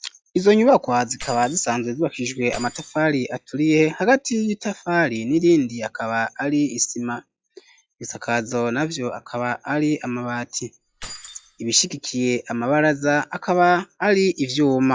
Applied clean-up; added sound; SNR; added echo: classical method log-MMSE.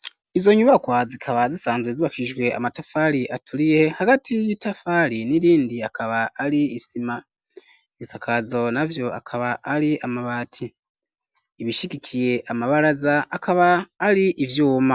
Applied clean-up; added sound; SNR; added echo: none; none; none; none.